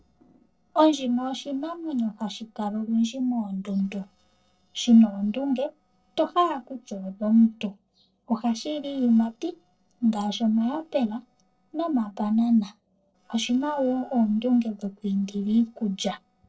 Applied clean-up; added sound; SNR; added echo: neural separator model SepFormer DNS4.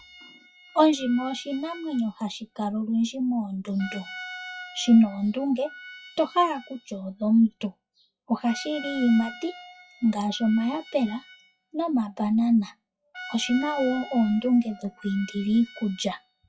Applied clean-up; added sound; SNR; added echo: classical method WPE with log-MMSE.